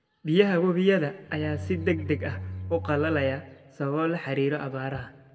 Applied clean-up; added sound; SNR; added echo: none; Bowed string instrument; 10 dB; reverberation time 1.1 s.